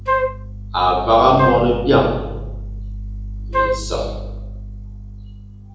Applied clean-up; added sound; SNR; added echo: neural separator model SepFormer DNS4.